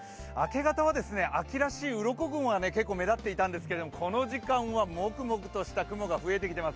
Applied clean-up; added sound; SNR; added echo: none; none; none; none.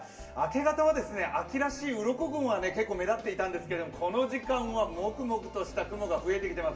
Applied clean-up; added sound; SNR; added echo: none; none; none; reverberation time 0.8 s.